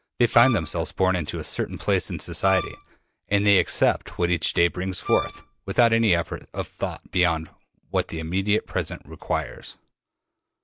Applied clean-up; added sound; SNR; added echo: none; Wind instrument, woodwind instrument; 9 dB; none.